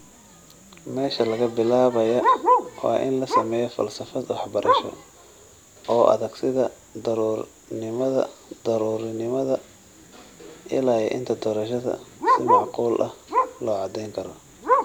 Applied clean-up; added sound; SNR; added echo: none; Bark; 3 dB; none.